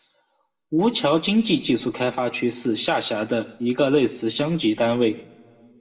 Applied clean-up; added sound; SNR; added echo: none; none; none; reverberation time 1.0 s.